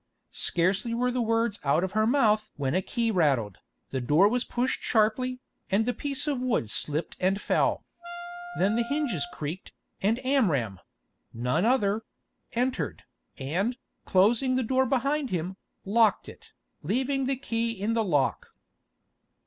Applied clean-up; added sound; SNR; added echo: none; Wind instrument, woodwind instrument; 12 dB; none.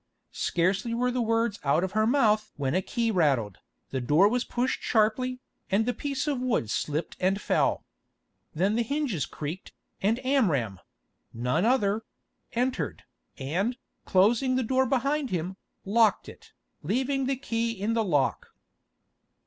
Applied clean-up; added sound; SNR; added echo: none; none; none; none.